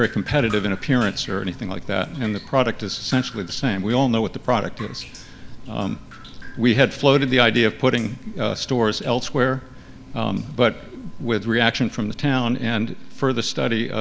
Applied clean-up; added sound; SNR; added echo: none; Drip; 13 dB; none.